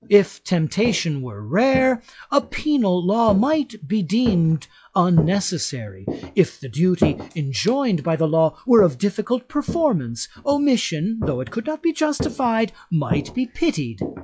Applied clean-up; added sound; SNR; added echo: classical method log-MMSE.